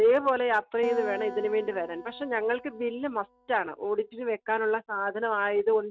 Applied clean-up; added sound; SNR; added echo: none; Acoustic guitar; 15 dB; none.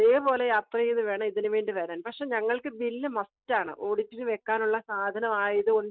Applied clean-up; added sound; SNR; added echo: neural mask model Resemble Enhance denoiser.